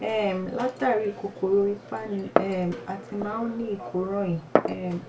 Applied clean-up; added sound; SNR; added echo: none; Glass; 4 dB; reverberation time 0.2 s.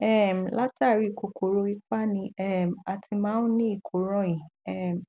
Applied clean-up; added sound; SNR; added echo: none; none; none; none.